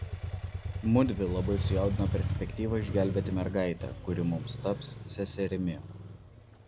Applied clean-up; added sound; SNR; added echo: none; Motorcycle; 3 dB; none.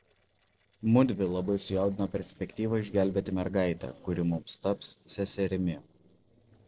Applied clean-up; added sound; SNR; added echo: neural separator model SepFormer DNS4.